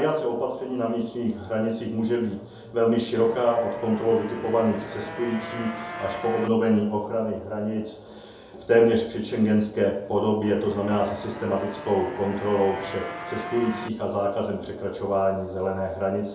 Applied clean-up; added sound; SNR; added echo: none; Motorcycle; 12 dB; reverberation time 2.6 s.